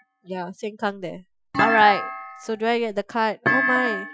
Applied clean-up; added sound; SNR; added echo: classical method Wiener filter.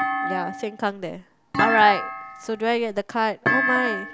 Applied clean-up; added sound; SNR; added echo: none; Thump, thud; 2 dB; none.